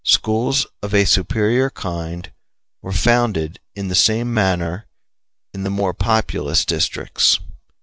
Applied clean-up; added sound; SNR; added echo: none; none; none; none.